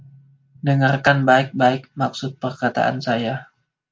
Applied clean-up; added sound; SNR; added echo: none; none; none; none.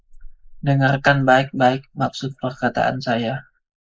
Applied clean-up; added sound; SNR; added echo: neural mask model Resemble Enhance denoiser.